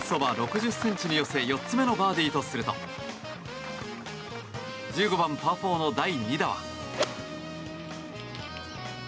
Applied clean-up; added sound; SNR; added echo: none; none; none; none.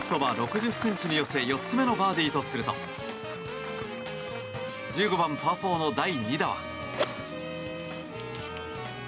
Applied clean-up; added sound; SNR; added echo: none; Bowed string instrument; 11 dB; none.